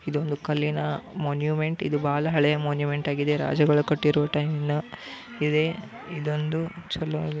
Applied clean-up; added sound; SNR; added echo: none; none; none; none.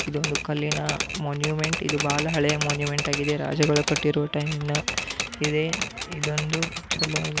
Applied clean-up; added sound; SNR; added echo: none; Typewriter; 4 dB; none.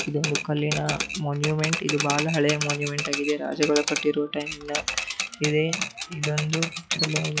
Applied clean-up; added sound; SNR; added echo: classical method log-MMSE.